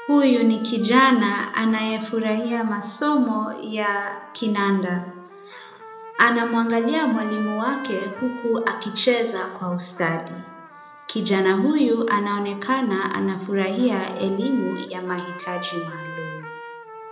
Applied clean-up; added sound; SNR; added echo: none; Trumpet; 17 dB; reverberation time 0.7 s.